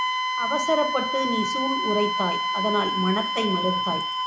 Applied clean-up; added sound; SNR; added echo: none; Wind instrument, woodwind instrument; -1 dB; none.